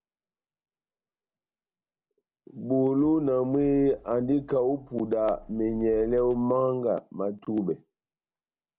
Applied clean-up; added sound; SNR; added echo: none; Motor vehicle (road); 19 dB; none.